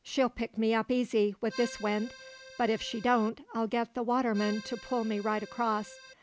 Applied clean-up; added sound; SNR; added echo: none; Accordion; 16 dB; none.